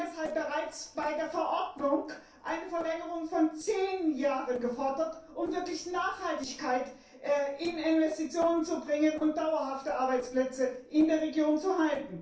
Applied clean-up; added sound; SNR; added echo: neural separator model SepFormer DNS4.